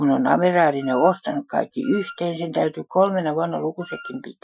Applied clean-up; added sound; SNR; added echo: classical method Wiener filter.